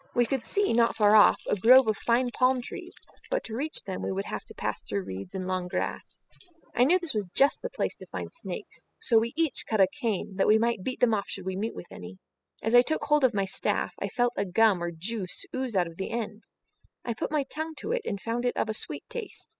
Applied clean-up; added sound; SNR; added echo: classical method spectral subtraction.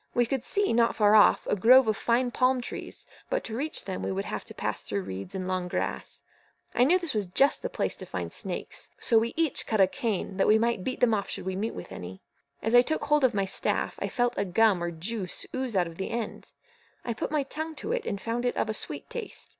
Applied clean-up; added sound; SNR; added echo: none; none; none; none.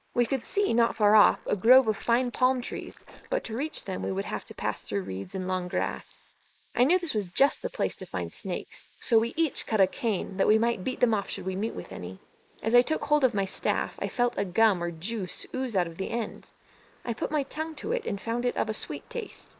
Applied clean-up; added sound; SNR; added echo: neural mask model Resemble Enhance denoiser.